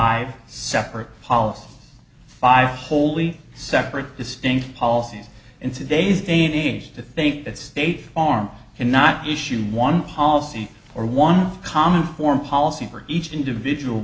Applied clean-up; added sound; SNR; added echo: none; none; none; none.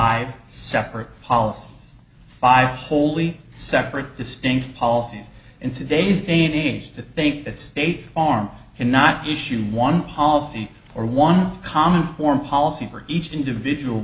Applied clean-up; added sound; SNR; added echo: none; Tambourine; 15 dB; none.